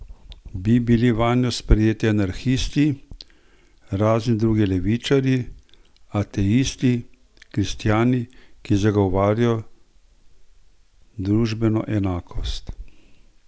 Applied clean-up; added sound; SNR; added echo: none; none; none; none.